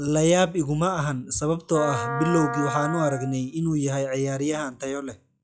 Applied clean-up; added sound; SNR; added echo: classical method log-MMSE.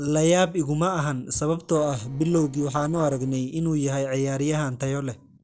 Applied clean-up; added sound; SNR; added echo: neural separator model SepFormer DNS4.